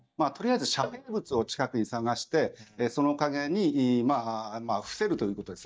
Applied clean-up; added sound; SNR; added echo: neural mask model DeepFilterNet 3.